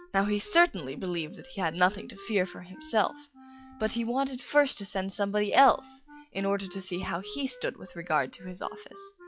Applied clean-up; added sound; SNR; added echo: classical method log-MMSE.